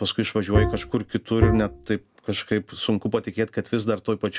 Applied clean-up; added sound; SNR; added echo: none; Bowed string instrument; -1 dB; none.